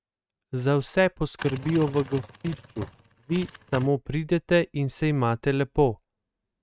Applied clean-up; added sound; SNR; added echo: neural mask model RNNoise.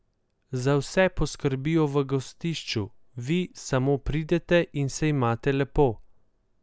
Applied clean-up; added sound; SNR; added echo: none; none; none; none.